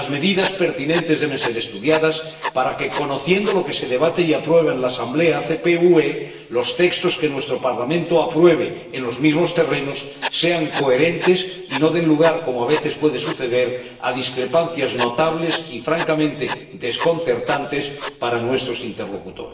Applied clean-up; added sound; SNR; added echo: none; Writing; 12 dB; reverberation time 1.1 s.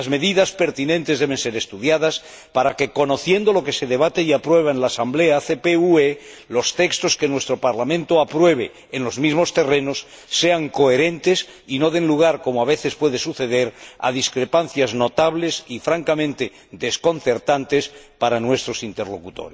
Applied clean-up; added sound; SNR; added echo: none; none; none; none.